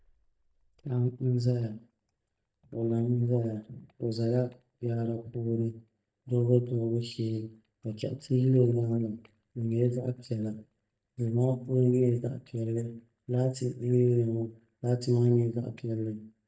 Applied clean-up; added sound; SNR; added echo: neural mask model DeepFilterNet 3.